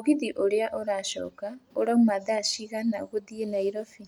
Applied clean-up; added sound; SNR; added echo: none; none; none; none.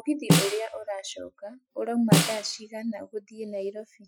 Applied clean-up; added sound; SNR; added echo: classical method Wiener filter.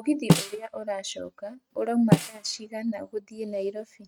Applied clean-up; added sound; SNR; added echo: neural mask model RNNoise.